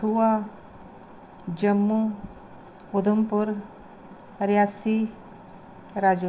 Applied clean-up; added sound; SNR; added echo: none; none; none; reverberation time 0.3 s.